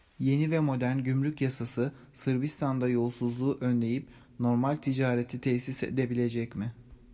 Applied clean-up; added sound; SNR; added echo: none; none; none; reverberation time 1.5 s.